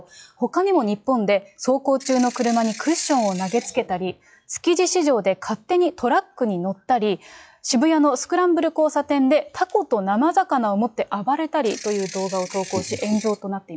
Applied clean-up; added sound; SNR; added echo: classical method log-MMSE.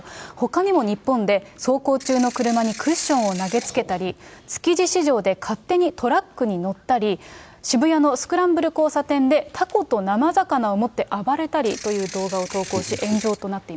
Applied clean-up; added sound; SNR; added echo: none; Ratchet, pawl / Percussion; 15 dB; none.